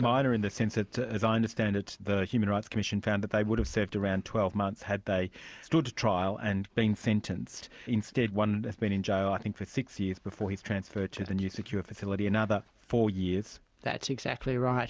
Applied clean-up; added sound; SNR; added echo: none; none; none; none.